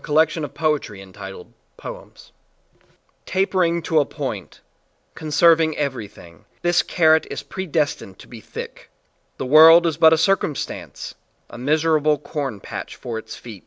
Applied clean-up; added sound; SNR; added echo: none; none; none; none.